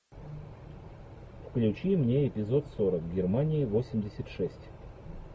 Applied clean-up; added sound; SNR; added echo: none; none; none; none.